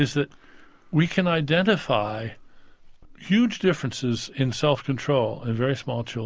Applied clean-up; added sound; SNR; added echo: none; none; none; none.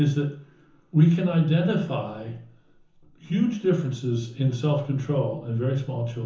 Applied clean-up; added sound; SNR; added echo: none; none; none; reverberation time 0.7 s.